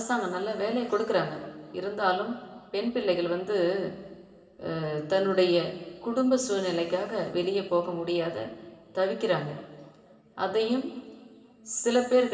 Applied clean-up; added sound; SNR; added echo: none; none; none; reverberation time 2.9 s.